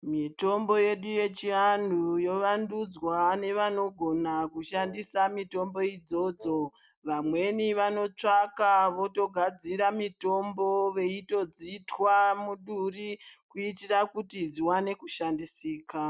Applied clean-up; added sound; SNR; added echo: neural mask model RNNoise.